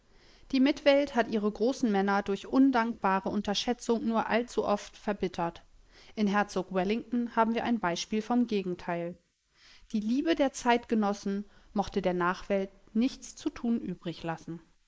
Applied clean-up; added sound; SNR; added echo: neural mask model Resemble Enhance denoiser.